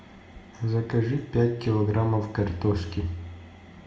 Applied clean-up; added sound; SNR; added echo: none; none; none; none.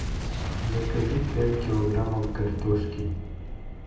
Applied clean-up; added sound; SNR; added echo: none; Boom; 3 dB; reverberation time 0.6 s.